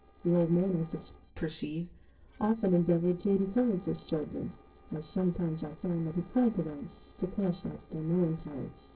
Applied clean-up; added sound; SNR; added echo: neural separator model SepFormer DNS4.